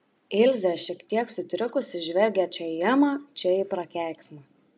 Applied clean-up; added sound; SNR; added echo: none; none; none; none.